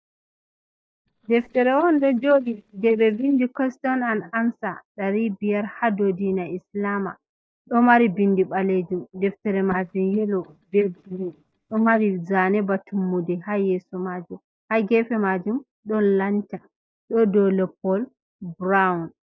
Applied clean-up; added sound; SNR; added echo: neural mask model DeepFilterNet 3.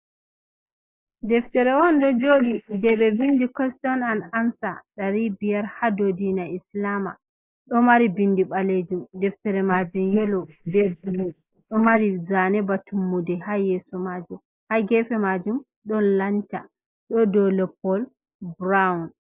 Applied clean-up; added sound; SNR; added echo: neural mask model Resemble Enhance denoiser.